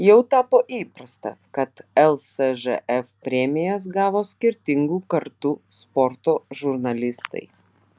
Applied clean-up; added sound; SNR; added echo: none; none; none; none.